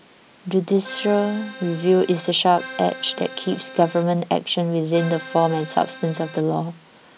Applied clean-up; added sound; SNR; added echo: none; Accordion; 14 dB; none.